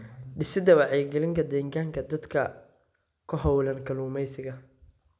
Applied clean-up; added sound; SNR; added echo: none; none; none; none.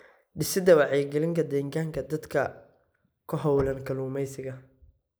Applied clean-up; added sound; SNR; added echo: neural mask model Resemble Enhance denoiser.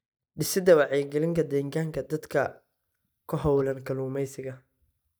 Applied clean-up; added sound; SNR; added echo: neural mask model DeepFilterNet 3.